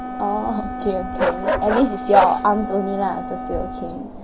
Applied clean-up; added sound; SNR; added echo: none; Bark + Wind instrument, woodwind instrument; 5 dB; none.